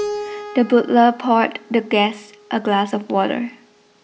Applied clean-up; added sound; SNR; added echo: none; Keyboard (musical); 15 dB; none.